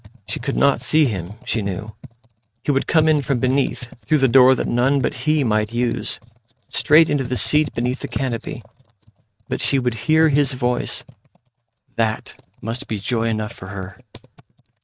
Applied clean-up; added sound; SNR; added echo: neural mask model RNNoise.